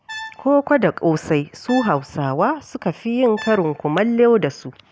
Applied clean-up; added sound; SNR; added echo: none; Brass instrument; 19 dB; none.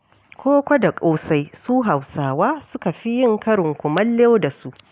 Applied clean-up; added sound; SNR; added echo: none; none; none; none.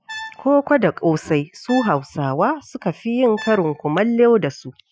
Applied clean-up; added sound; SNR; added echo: classical method Wiener filter.